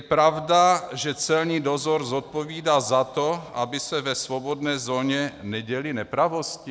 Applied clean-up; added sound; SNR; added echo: none; none; none; none.